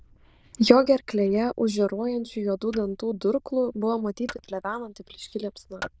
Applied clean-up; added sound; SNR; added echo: neural diffusion model UNIVERSE++.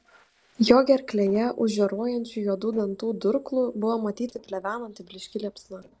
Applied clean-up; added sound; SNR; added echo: neural separator model SepFormer DNS4.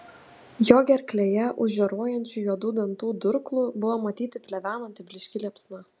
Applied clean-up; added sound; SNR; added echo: none; none; none; none.